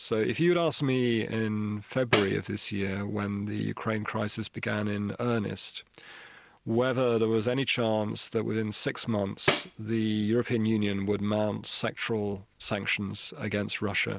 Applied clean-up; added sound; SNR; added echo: none; Tambourine; -1 dB; none.